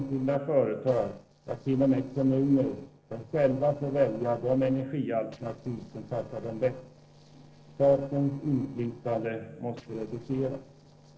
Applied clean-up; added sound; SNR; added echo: neural separator model SepFormer DNS4.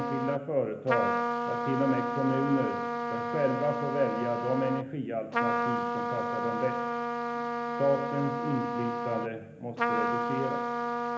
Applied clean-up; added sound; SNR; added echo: none; Trumpet; 0 dB; reverberation time 1.1 s.